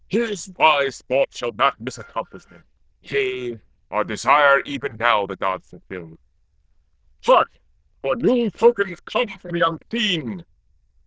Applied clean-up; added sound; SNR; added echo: neural diffusion model UNIVERSE++.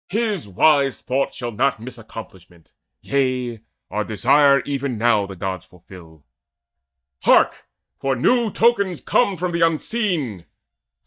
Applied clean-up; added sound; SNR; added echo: neural mask model DeepFilterNet 3.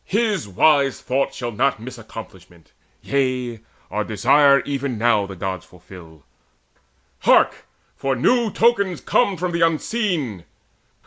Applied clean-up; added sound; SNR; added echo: none; none; none; none.